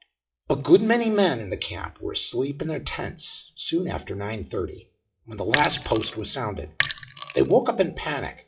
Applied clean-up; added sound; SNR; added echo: classical method WPE with log-MMSE.